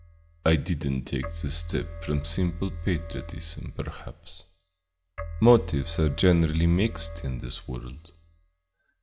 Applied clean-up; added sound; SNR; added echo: none; Keyboard (musical); 11 dB; none.